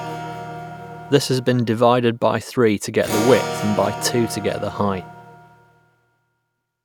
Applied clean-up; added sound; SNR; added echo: none; Electric guitar / Acoustic guitar; 10 dB; none.